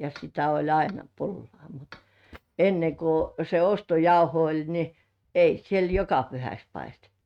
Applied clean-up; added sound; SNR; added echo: neural mask model RNNoise.